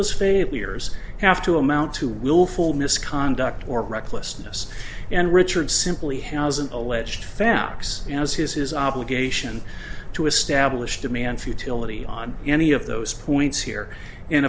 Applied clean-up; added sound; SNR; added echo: none; none; none; none.